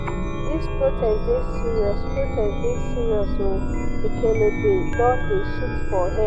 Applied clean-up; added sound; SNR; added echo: none; Chime; -2 dB; none.